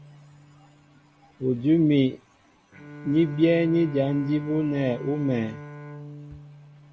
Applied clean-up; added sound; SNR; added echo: none; Bowed string instrument; 16 dB; none.